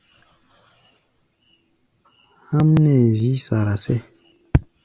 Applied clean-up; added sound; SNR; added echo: none; none; none; none.